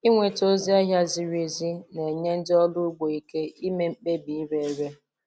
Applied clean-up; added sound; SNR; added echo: none; none; none; none.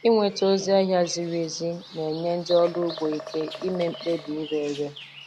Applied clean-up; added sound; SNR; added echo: none; Bird vocalization, bird call, bird song; 16 dB; none.